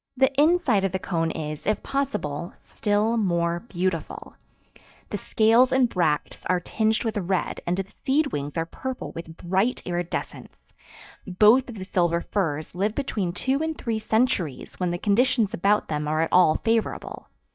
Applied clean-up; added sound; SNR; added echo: neural mask model DeepFilterNet 3.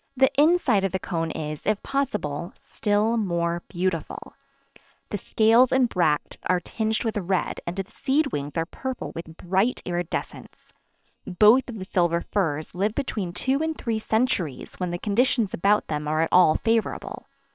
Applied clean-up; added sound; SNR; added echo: neural separator model SepFormer WHAM!.